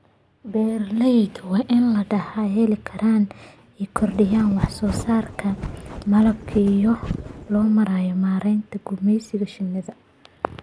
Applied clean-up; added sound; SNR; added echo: none; Wind; 9 dB; none.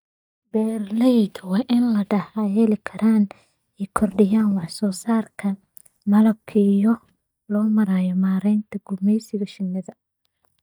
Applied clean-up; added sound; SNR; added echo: neural mask model DeepFilterNet 3.